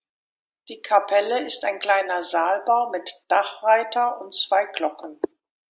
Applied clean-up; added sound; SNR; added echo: none; none; none; none.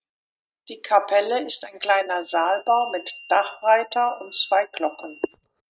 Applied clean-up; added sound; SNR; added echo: neural mask model RNNoise.